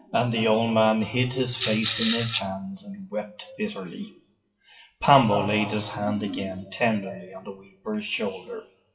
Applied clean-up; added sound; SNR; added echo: classical method WPE with log-MMSE.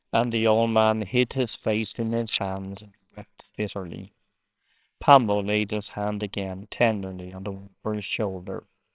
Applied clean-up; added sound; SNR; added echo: neural separator model SepFormer WHAMR!.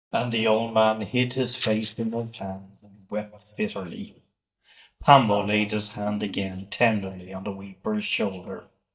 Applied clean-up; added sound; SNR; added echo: neural mask model DeepFilterNet 3.